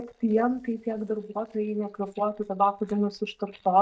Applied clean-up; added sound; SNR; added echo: neural mask model DeepFilterNet 3.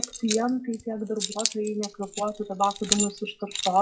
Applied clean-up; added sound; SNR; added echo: classical method WPE with log-MMSE.